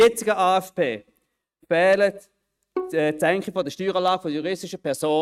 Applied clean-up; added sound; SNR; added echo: neural mask model RNNoise.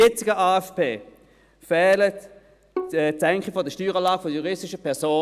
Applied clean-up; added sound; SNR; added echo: none; Bowed string instrument; 12 dB; none.